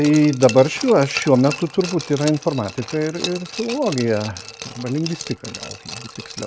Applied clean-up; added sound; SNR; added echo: none; Glass; 13 dB; none.